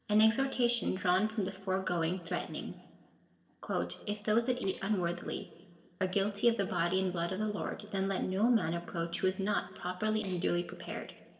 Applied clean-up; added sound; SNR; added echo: neural separator model SepFormer DNS4.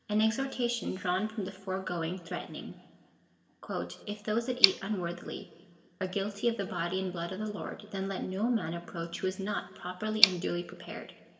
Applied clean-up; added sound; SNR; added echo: none; Tick; 5 dB; reverberation time 1.5 s.